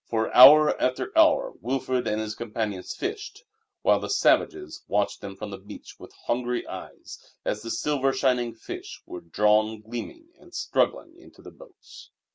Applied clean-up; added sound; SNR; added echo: none; none; none; none.